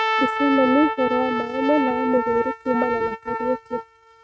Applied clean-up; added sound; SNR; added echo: neural mask model RNNoise.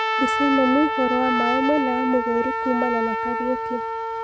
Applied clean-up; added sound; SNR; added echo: none; Trumpet; 0 dB; none.